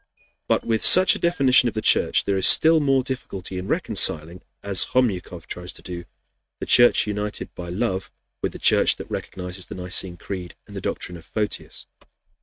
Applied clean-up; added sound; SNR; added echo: neural mask model RNNoise.